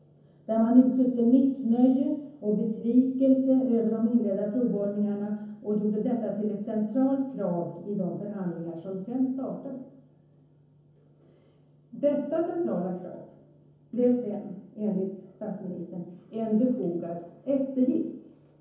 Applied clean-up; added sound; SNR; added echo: none; none; none; reverberation time 0.7 s.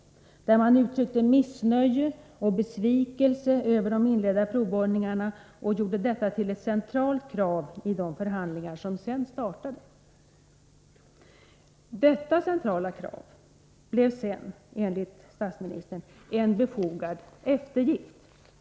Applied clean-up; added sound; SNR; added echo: none; none; none; none.